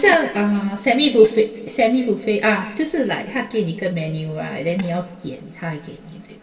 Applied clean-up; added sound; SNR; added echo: neural separator model SepFormer DNS4.